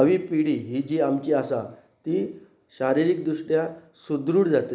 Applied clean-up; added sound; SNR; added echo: none; none; none; none.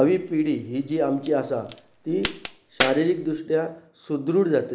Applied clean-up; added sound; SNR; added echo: none; Crack; 10 dB; none.